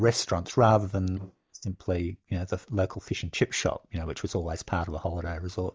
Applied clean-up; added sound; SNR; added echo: neural mask model DeepFilterNet 3.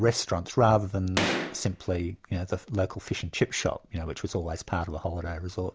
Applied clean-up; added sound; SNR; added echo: none; Gunshot, gunfire; 4 dB; none.